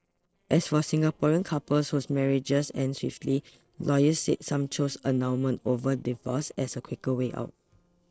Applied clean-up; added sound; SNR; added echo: neural separator model SepFormer DNS4.